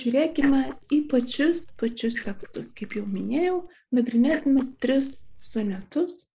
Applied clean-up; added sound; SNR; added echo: neural mask model Resemble Enhance denoiser.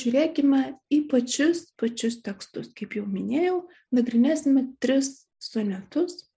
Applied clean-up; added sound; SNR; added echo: none; none; none; none.